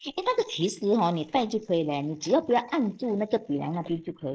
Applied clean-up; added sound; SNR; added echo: neural mask model Resemble Enhance denoiser.